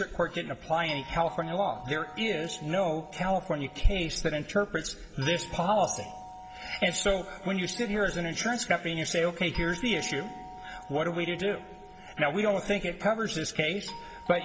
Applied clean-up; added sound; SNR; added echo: none; Doorbell; 18 dB; reverberation time 1.5 s.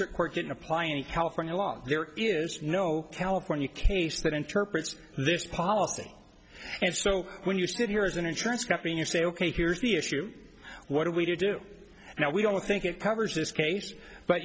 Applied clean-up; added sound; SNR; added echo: none; none; none; none.